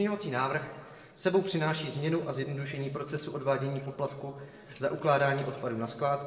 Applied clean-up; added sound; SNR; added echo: neural separator model SepFormer DNS4.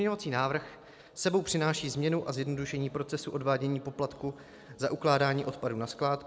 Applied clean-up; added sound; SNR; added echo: none; none; none; none.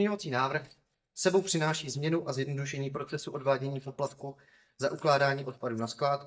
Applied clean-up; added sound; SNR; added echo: neural mask model DeepFilterNet 3.